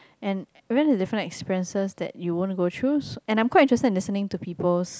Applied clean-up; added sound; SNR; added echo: none; none; none; none.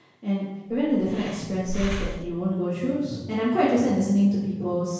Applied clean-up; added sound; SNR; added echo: none; Breathing; 9 dB; reverberation time 1.0 s.